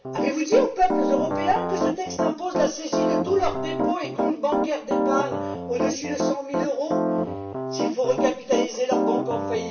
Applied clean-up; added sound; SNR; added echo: none; Piano; -1 dB; reverberation time 0.3 s.